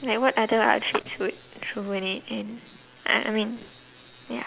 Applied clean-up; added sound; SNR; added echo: none; Clapping; 13 dB; none.